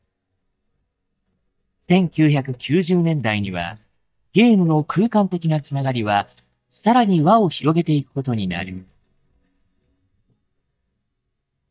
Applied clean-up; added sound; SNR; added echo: neural mask model DeepFilterNet 3.